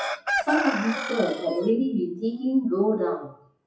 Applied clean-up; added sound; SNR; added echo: classical method WPE with log-MMSE.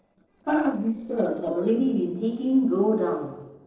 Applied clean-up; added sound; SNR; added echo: neural separator model SepFormer DNS4.